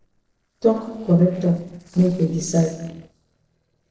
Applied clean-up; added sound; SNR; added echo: neural separator model SepFormer DNS4.